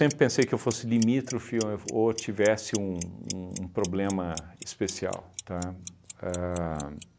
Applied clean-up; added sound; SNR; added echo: none; Clock; 15 dB; none.